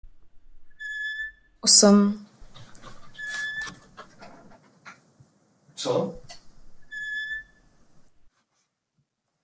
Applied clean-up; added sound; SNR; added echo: none; Squeak / Screech; 10 dB; none.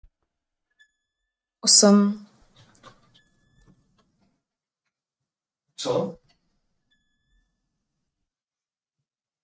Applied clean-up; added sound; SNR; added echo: neural mask model RNNoise.